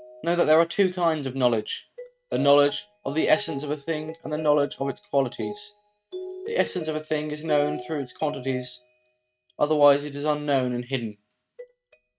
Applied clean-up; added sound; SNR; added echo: neural mask model RNNoise.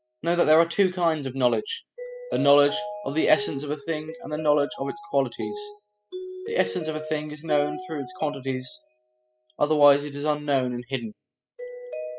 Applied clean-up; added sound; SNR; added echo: classical method spectral subtraction.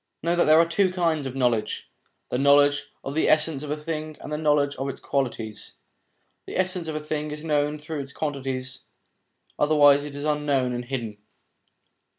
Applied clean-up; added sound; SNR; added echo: none; none; none; none.